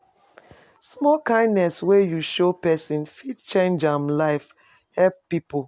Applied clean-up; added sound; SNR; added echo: none; none; none; none.